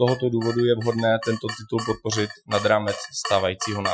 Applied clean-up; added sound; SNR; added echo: classical method Wiener filter.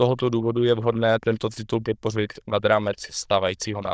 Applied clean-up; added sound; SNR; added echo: neural diffusion model UNIVERSE++.